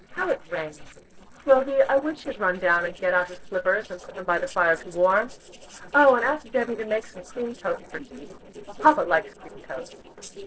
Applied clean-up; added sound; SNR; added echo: neural separator model SepFormer DNS4.